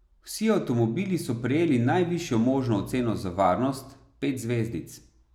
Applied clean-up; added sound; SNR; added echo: none; none; none; none.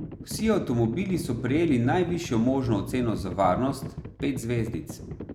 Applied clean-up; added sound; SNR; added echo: none; Livestock, farm animals, working animals; 10 dB; none.